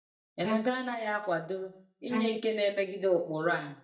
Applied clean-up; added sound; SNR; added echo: neural mask model DeepFilterNet 3.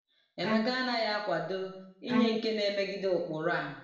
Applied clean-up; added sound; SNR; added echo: none; Bowed string instrument; 6 dB; reverberation time 0.7 s.